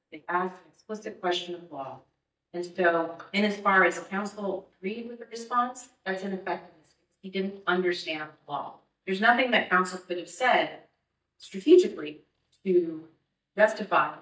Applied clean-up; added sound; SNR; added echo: neural mask model DeepFilterNet 3.